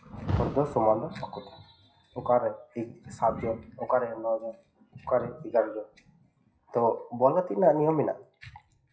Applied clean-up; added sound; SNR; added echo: classical method WPE with log-MMSE.